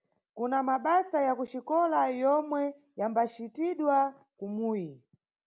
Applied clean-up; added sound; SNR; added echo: none; none; none; none.